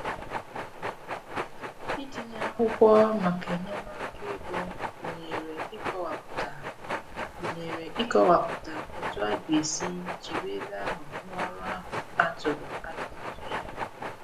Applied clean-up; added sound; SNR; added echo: none; Train; 5 dB; none.